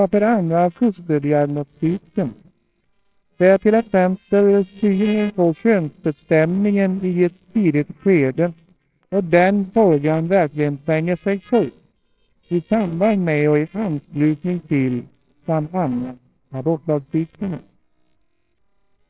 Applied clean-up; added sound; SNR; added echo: neural separator model SepFormer WHAMR!.